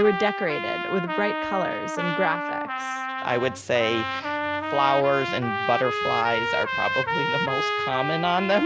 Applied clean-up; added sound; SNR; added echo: none; Trumpet; 2 dB; none.